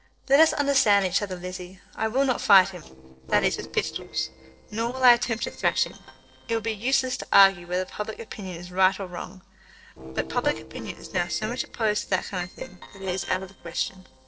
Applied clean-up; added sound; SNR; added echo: neural separator model SepFormer DNS4.